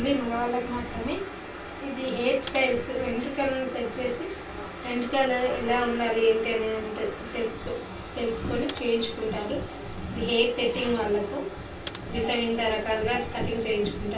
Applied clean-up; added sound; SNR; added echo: none; Computer keyboard; 19 dB; reverberation time 0.2 s.